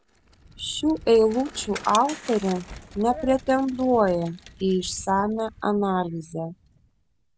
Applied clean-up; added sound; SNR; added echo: none; Bicycle; 17 dB; none.